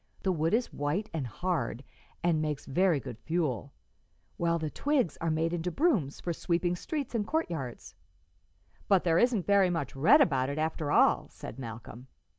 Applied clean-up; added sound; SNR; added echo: none; none; none; none.